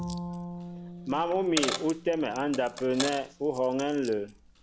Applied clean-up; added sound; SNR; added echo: none; Coin (dropping) + Bowed string instrument; 8 dB; none.